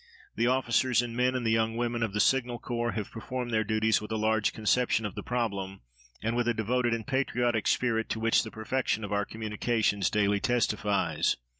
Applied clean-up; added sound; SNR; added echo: none; none; none; none.